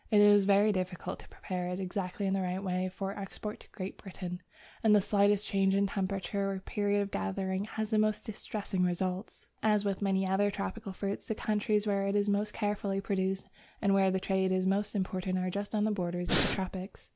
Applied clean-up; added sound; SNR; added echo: none; Breathing; 0 dB; none.